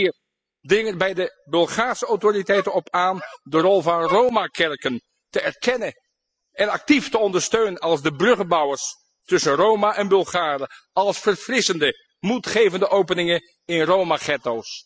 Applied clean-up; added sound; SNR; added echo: classical method spectral subtraction.